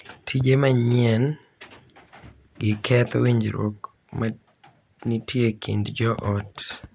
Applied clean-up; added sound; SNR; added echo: none; none; none; none.